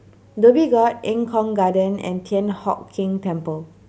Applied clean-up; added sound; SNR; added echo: none; none; none; none.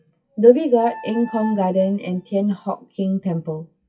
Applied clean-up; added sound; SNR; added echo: classical method WPE with log-MMSE.